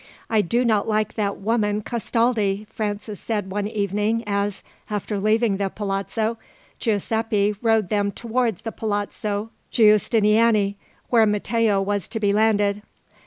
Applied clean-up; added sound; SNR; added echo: none; none; none; none.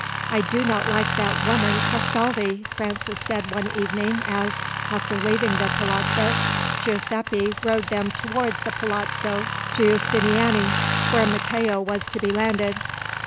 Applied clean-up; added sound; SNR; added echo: none; Tools; 1 dB; none.